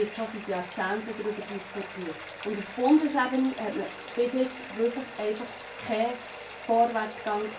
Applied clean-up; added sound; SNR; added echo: none; Bathtub (filling or washing); 12 dB; reverberation time 0.2 s.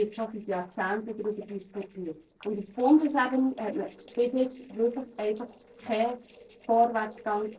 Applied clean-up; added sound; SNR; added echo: neural separator model SepFormer DNS4.